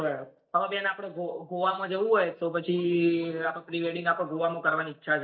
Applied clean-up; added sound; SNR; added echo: neural mask model DeepFilterNet 3.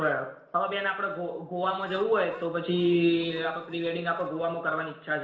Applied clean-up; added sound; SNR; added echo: neural separator model SepFormer DNS4.